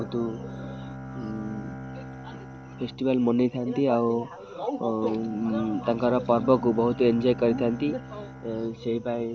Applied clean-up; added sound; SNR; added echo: none; Bowed string instrument; 13 dB; none.